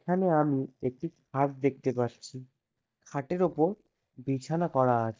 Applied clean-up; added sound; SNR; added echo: neural mask model DeepFilterNet 3.